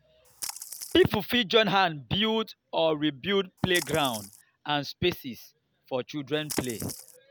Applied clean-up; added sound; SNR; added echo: none; Splash, splatter; 12 dB; none.